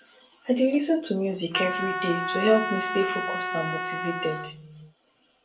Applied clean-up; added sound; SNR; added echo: none; Trumpet; 3 dB; reverberation time 0.2 s.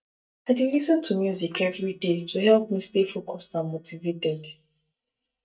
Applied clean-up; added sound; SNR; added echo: neural mask model DeepFilterNet 3.